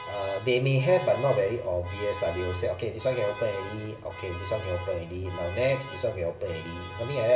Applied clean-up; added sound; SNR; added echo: none; Alarm; 14 dB; reverberation time 1.0 s.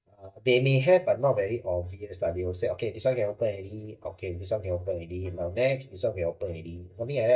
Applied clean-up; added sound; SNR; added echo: neural mask model DeepFilterNet 3.